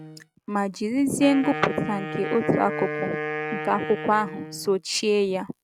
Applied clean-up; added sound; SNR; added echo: neural mask model RNNoise.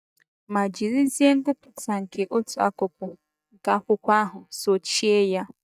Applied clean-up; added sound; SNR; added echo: neural mask model DeepFilterNet 3.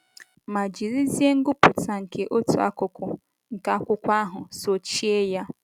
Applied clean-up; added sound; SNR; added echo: none; none; none; none.